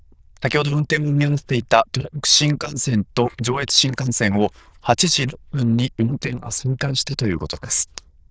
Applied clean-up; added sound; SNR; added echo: neural diffusion model UNIVERSE++.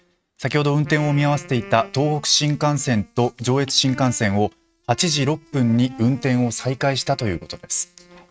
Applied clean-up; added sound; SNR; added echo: neural mask model RNNoise.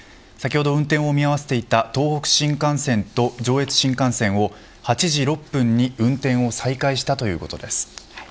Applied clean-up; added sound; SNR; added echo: none; none; none; none.